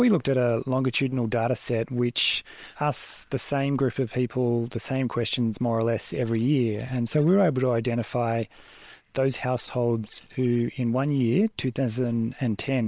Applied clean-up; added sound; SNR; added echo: neural separator model SepFormer WHAM!.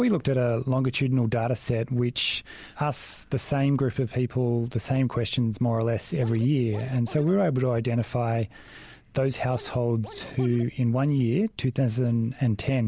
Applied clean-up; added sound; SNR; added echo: none; Scratching (performance technique); 19 dB; none.